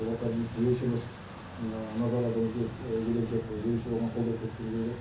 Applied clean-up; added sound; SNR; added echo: none; Truck; 12 dB; reverberation time 0.7 s.